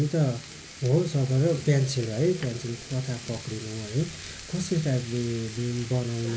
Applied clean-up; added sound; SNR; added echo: none; Frying (food); 15 dB; none.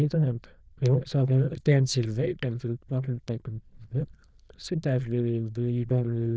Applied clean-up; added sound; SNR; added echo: neural diffusion model UNIVERSE++.